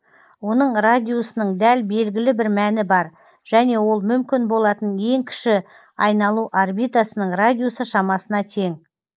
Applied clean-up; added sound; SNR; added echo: neural mask model Resemble Enhance denoiser.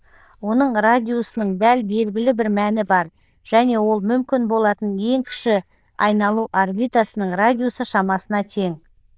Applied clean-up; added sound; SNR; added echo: neural diffusion model UNIVERSE++.